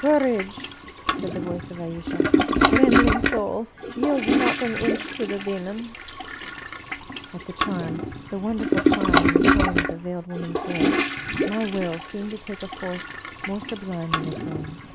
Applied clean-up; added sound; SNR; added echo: none; Toilet flush; -4 dB; none.